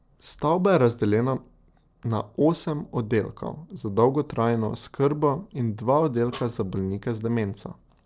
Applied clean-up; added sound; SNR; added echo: neural separator model SepFormer DNS4.